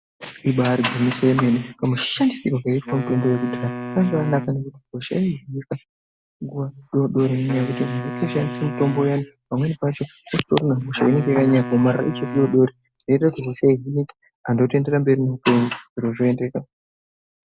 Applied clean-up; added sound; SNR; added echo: none; Wind instrument, woodwind instrument; 11 dB; none.